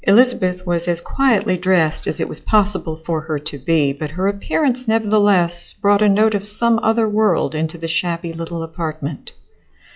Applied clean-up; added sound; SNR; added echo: classical method log-MMSE.